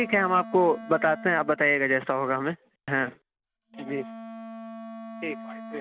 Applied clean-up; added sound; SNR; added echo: none; Wind instrument, woodwind instrument; 15 dB; none.